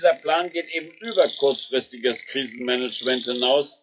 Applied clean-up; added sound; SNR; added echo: classical method WPE with log-MMSE.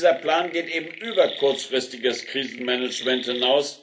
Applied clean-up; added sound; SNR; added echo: none; Chirp, tweet; 13 dB; reverberation time 0.3 s.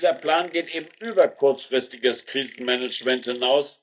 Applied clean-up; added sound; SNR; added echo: neural mask model DeepFilterNet 3.